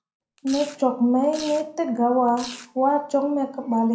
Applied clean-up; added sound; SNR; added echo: none; Domestic sounds, home sounds; 19 dB; reverberation time 0.6 s.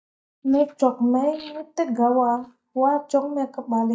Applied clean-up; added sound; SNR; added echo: neural mask model DeepFilterNet 3.